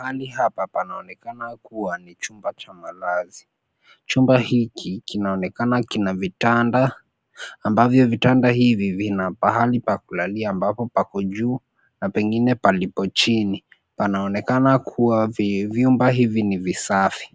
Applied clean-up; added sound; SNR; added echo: none; none; none; none.